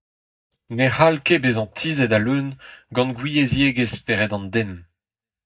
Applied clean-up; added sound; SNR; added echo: neural mask model DeepFilterNet 3.